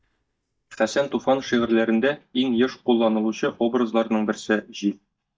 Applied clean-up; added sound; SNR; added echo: neural mask model DeepFilterNet 3.